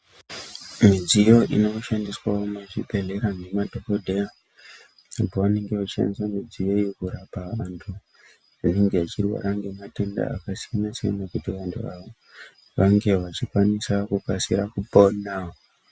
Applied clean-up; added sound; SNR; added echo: none; none; none; none.